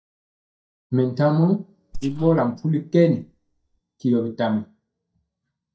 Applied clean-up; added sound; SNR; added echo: neural mask model DeepFilterNet 3.